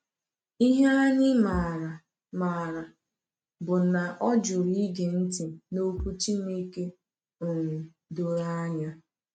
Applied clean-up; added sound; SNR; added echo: neural mask model RNNoise.